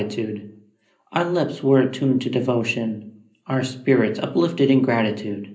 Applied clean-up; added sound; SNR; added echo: none; none; none; reverberation time 0.5 s.